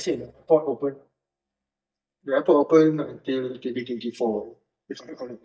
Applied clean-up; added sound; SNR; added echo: neural mask model DeepFilterNet 3.